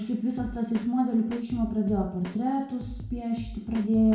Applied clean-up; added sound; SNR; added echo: none; Drum kit; 14 dB; reverberation time 0.5 s.